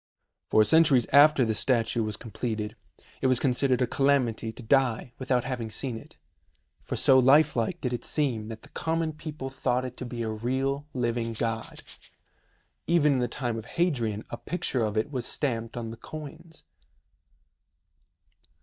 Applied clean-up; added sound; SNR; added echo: neural mask model DeepFilterNet 3.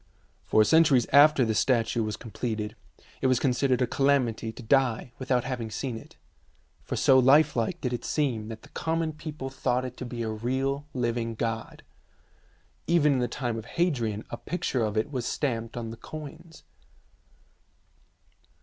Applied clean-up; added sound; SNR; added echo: none; none; none; none.